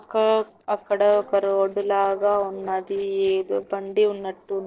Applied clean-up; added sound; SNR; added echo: neural separator model SepFormer DNS4.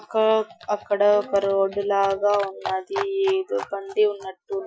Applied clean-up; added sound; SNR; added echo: classical method Wiener filter.